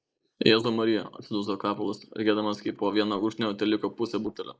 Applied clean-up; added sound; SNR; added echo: neural mask model Resemble Enhance denoiser.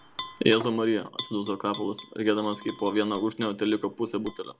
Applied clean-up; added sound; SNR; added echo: none; Tap / Glass; 13 dB; none.